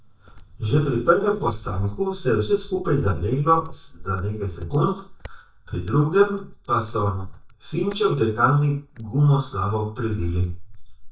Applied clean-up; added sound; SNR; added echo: neural mask model DeepFilterNet 3.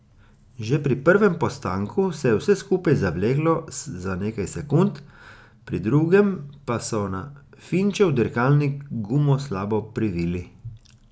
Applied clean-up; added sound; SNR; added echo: none; none; none; none.